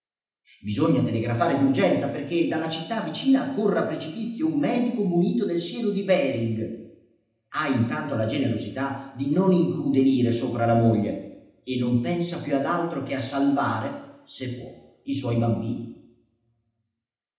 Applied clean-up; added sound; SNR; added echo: none; none; none; reverberation time 0.8 s.